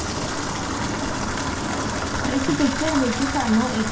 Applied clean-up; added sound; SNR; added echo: none; Bathtub (filling or washing) / Water tap, faucet; 3 dB; reverberation time 0.7 s.